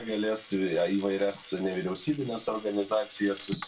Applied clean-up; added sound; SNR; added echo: none; Coin (dropping); 19 dB; reverberation time 0.2 s.